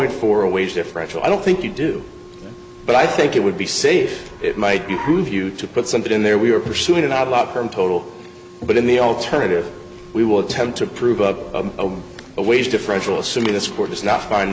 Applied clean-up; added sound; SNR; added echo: none; Wind instrument, woodwind instrument + Car; 19 dB; none.